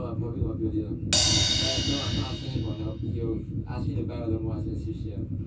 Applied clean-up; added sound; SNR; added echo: none; Crash cymbal; 1 dB; reverberation time 0.2 s.